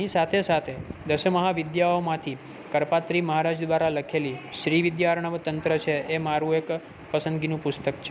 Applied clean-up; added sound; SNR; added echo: none; none; none; none.